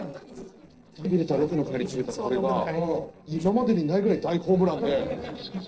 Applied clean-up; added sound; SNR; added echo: neural separator model SepFormer DNS4.